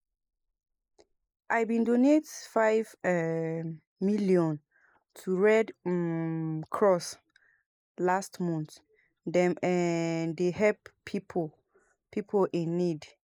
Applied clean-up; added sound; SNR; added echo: neural mask model Resemble Enhance denoiser.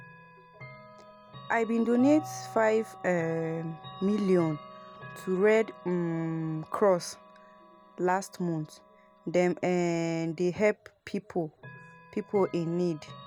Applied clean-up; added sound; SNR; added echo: none; Chime / Clock; 18 dB; none.